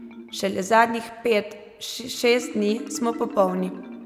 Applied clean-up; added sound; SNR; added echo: none; Marimba, xylophone; 14 dB; none.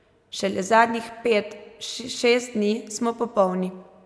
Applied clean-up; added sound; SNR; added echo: none; none; none; none.